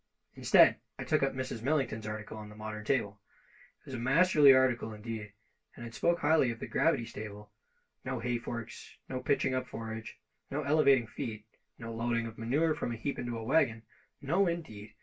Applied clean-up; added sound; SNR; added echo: none; none; none; reverberation time 0.2 s.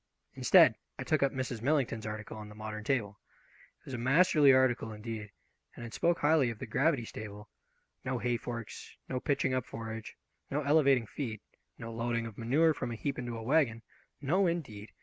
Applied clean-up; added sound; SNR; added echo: none; none; none; none.